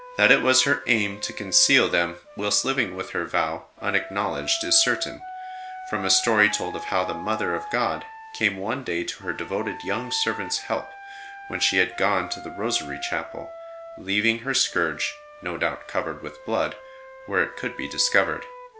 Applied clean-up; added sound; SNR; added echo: none; Wind instrument, woodwind instrument; 14 dB; none.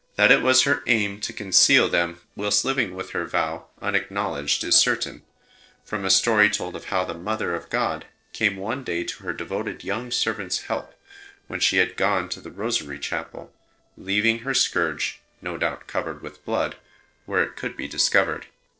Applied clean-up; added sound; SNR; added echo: neural separator model SepFormer DNS4.